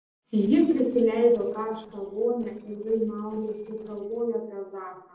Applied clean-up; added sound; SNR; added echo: neural separator model SepFormer DNS4.